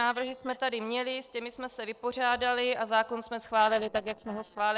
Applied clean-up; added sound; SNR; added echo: neural separator model SepFormer DNS4.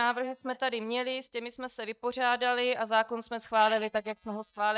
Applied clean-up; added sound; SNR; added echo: neural mask model DeepFilterNet 3.